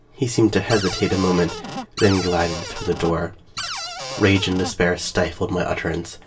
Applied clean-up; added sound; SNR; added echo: none; Cupboard open or close; 9 dB; reverberation time 0.2 s.